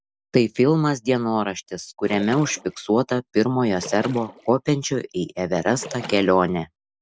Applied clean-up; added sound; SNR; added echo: none; Splash, splatter; 17 dB; none.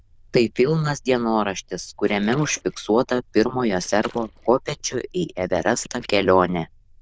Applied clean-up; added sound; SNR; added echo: neural diffusion model UNIVERSE++.